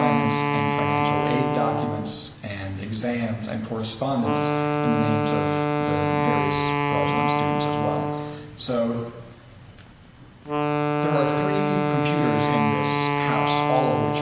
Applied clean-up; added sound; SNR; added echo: none; Wind instrument, woodwind instrument; -3 dB; none.